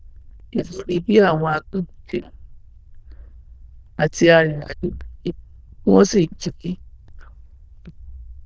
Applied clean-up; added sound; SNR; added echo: neural diffusion model UNIVERSE++.